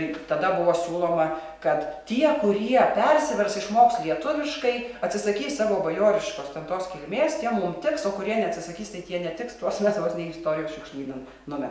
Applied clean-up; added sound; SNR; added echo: none; none; none; none.